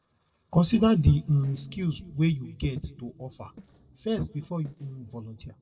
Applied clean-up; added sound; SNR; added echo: neural separator model SepFormer DNS4.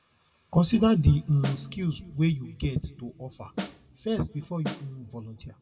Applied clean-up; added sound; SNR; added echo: none; Snare drum; 10 dB; reverberation time 1.3 s.